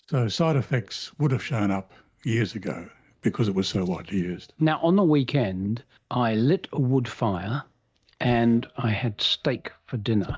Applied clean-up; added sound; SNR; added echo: neural mask model DeepFilterNet 3.